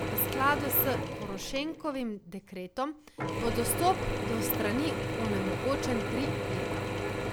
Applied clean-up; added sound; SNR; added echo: none; Drill / Mechanisms; 0 dB; none.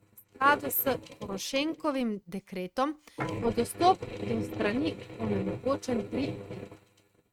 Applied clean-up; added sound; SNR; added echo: neural mask model RNNoise.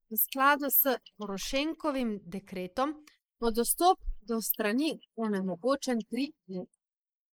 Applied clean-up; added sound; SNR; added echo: neural mask model Resemble Enhance denoiser.